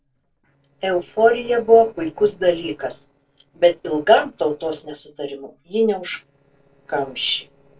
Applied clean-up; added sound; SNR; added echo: neural separator model SepFormer DNS4.